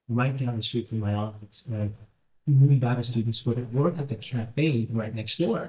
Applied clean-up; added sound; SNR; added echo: neural mask model DeepFilterNet 3.